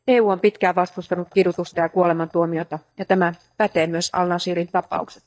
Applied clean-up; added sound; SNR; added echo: neural mask model DeepFilterNet 3.